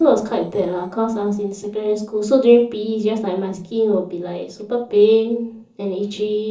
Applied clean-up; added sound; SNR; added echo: neural separator model SepFormer DNS4.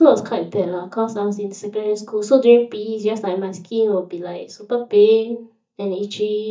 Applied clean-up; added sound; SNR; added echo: neural mask model DeepFilterNet 3.